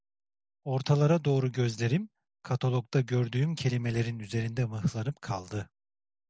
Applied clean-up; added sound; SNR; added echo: none; none; none; none.